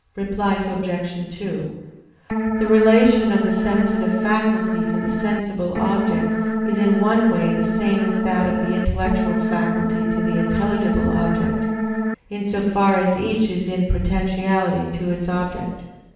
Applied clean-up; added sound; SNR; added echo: none; Organ; 0 dB; reverberation time 0.9 s.